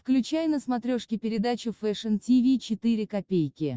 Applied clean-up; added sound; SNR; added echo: none; none; none; none.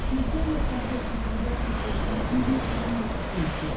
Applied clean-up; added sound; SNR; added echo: none; Walk, footsteps / Waves, surf / Wind; -3 dB; reverberation time 0.5 s.